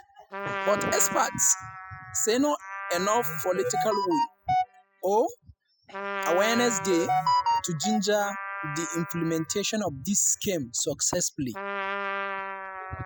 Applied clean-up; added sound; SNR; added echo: classical method spectral subtraction.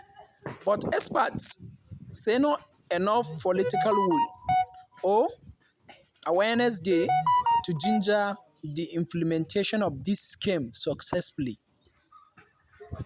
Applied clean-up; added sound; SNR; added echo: none; none; none; none.